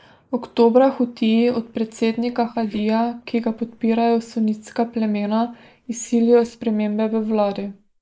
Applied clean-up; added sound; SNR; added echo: neural mask model Resemble Enhance denoiser.